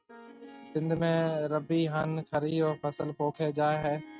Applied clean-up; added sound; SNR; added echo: neural mask model RNNoise.